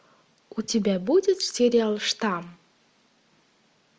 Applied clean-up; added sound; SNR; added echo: none; none; none; none.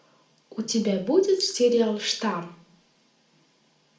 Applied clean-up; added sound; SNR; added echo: none; none; none; reverberation time 0.4 s.